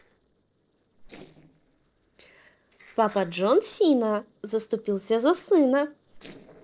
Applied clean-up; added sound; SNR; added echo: neural separator model SepFormer DNS4.